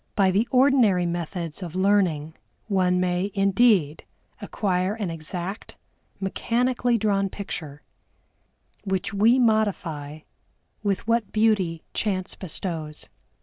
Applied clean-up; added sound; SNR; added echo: none; none; none; none.